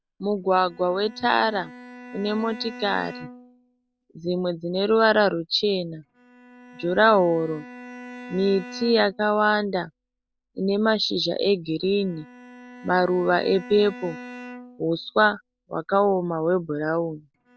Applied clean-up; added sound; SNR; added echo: none; Bowed string instrument; 19 dB; none.